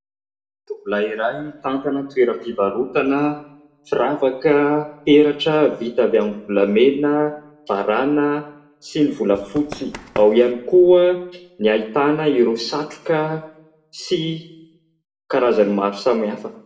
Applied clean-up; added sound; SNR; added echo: none; Run; 15 dB; reverberation time 0.6 s.